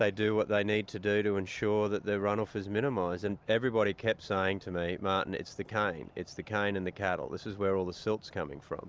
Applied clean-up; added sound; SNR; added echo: none; none; none; none.